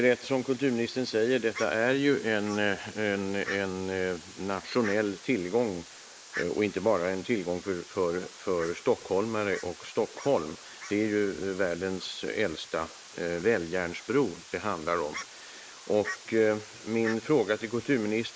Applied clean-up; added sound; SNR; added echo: neural mask model Resemble Enhance denoiser.